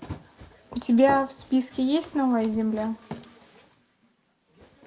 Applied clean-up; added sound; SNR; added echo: none; Run; 16 dB; reverberation time 0.3 s.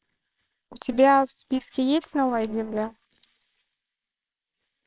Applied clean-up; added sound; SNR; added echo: neural separator model SepFormer WHAMR!.